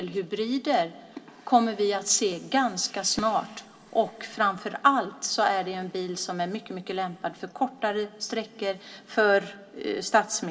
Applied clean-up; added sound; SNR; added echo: none; none; none; reverberation time 2.1 s.